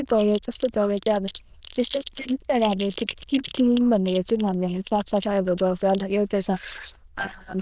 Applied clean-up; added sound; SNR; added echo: neural diffusion model UNIVERSE++.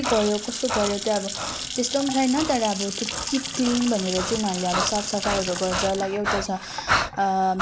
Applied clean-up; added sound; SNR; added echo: none; Sink (filling or washing) / Water tap, faucet / Splash, splatter + Breathing; 4 dB; none.